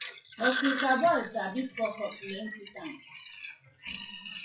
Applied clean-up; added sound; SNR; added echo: classical method WPE with log-MMSE.